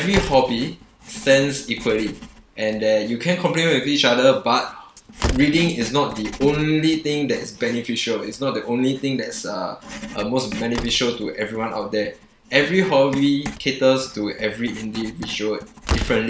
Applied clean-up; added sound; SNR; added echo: none; Writing + Slam; 12 dB; none.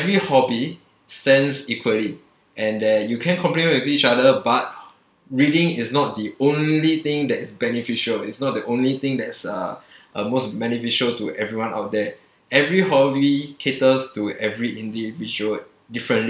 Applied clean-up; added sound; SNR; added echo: none; none; none; none.